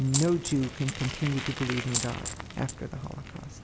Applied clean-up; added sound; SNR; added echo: none; Coin (dropping) + Bicycle; 6 dB; none.